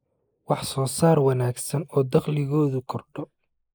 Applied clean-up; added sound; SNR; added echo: neural mask model Resemble Enhance denoiser.